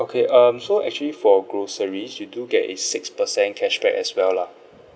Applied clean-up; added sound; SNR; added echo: none; none; none; none.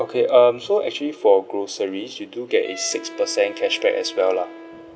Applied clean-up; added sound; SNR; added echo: none; Wind instrument, woodwind instrument; 19 dB; none.